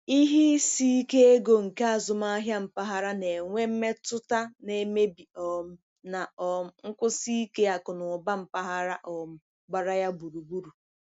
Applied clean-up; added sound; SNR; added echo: none; none; none; none.